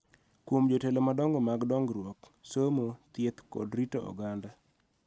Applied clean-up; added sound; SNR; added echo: none; none; none; none.